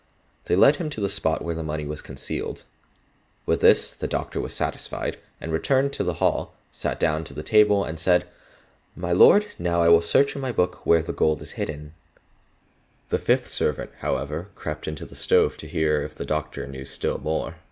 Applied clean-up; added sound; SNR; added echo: none; none; none; none.